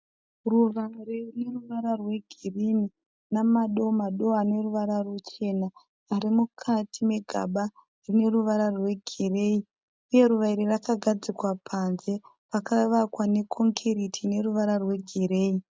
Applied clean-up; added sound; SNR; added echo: none; none; none; none.